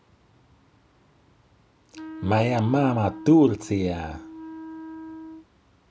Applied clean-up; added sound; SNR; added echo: none; Wind instrument, woodwind instrument; 14 dB; none.